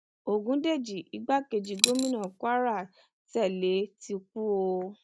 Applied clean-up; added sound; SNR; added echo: none; Coin (dropping); 0 dB; none.